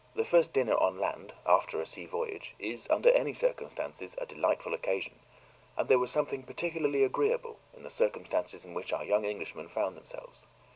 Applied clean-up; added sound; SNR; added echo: none; none; none; none.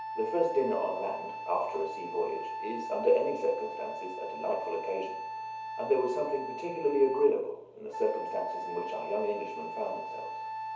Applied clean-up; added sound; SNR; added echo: none; Wind instrument, woodwind instrument; 7 dB; reverberation time 2.2 s.